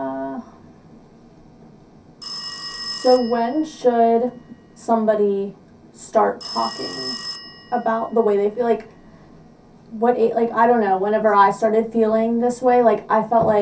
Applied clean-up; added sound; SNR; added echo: none; Telephone; 16 dB; reverberation time 0.3 s.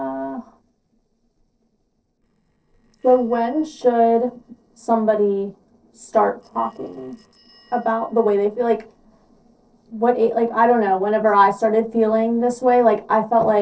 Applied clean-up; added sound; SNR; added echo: neural separator model SepFormer DNS4.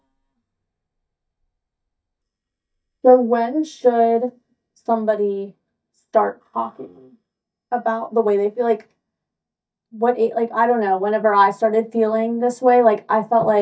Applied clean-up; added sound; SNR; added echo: neural mask model DeepFilterNet 3.